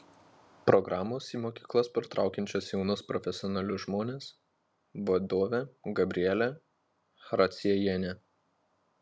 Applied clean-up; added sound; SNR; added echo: none; none; none; none.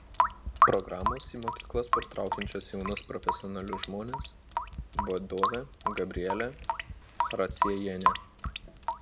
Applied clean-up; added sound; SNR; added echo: none; Drip / Sink (filling or washing) / Water tap, faucet; -4 dB; none.